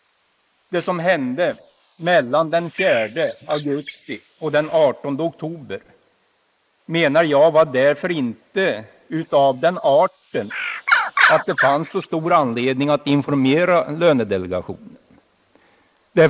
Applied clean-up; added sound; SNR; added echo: neural mask model Resemble Enhance denoiser.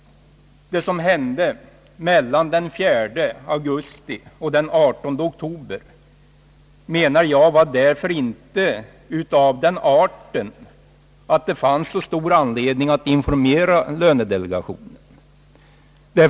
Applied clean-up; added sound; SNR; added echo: none; none; none; none.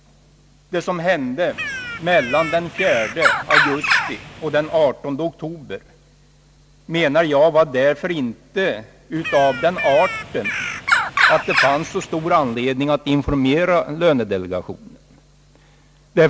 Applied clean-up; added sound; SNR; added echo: none; Bird; 2 dB; none.